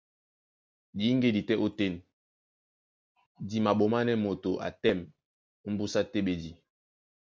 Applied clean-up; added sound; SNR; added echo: none; none; none; none.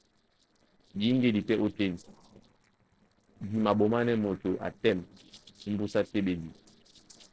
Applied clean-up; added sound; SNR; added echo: neural separator model SepFormer DNS4.